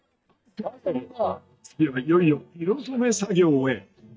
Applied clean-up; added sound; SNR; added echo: neural mask model DeepFilterNet 3.